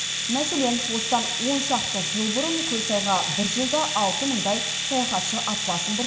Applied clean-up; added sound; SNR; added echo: none; Domestic sounds, home sounds; 0 dB; reverberation time 2.9 s.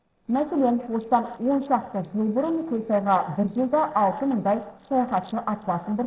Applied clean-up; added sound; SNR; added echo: neural separator model SepFormer DNS4.